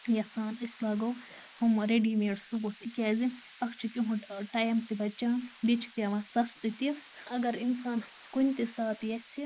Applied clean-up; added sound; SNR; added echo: neural mask model Resemble Enhance denoiser.